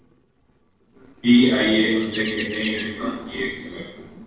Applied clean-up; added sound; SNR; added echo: neural separator model SepFormer DNS4.